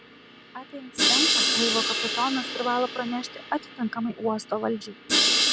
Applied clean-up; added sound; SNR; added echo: none; Crash cymbal; -3 dB; none.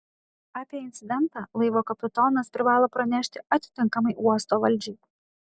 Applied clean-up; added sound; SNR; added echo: none; none; none; none.